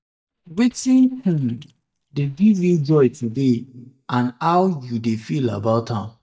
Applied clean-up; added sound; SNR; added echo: neural mask model DeepFilterNet 3.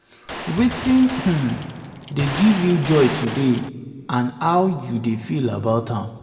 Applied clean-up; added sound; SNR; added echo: none; Gunshot, gunfire; 10 dB; reverberation time 1.3 s.